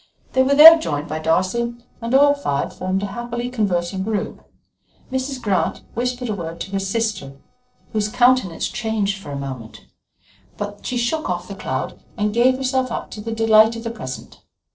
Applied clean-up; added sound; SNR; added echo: neural separator model SepFormer DNS4.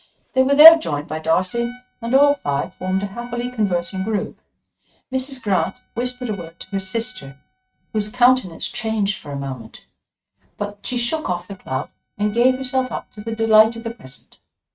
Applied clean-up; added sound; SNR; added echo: neural mask model RNNoise.